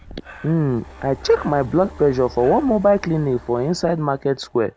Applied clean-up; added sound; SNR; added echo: none; Breathing; 19 dB; none.